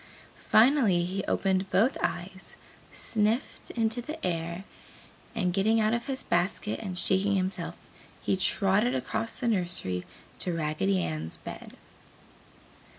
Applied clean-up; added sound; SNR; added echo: none; none; none; none.